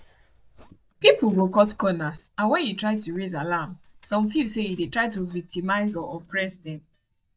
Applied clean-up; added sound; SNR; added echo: neural mask model DeepFilterNet 3.